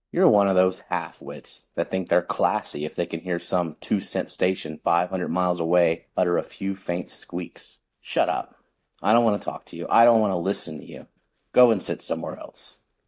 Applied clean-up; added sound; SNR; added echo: neural mask model DeepFilterNet 3.